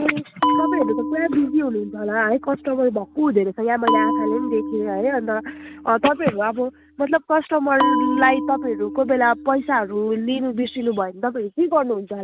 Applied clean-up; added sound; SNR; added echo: none; Bell; 5 dB; none.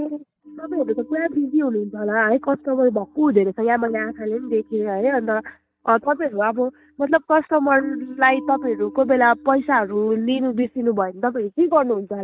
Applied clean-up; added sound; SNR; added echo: neural mask model DeepFilterNet 3.